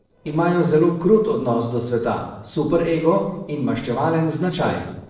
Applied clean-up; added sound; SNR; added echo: neural separator model SepFormer DNS4.